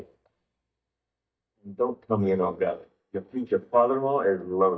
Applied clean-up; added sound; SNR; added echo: neural mask model DeepFilterNet 3.